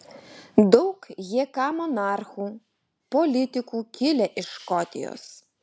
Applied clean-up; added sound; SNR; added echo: none; none; none; none.